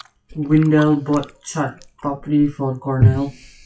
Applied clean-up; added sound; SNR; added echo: classical method WPE with log-MMSE.